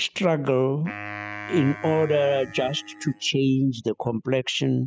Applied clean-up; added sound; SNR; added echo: classical method spectral subtraction.